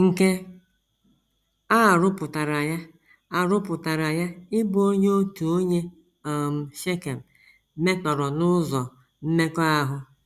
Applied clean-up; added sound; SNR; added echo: none; none; none; none.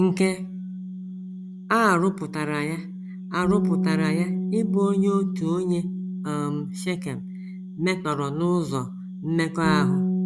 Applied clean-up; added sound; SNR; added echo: none; Bass guitar; 3 dB; none.